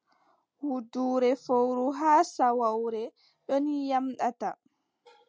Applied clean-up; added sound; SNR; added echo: none; none; none; none.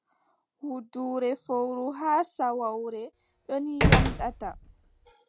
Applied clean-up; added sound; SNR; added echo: none; Slam; -4 dB; none.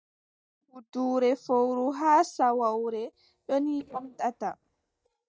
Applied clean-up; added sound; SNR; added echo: neural mask model DeepFilterNet 3.